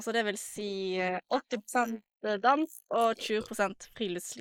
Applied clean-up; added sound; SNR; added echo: neural mask model Resemble Enhance denoiser.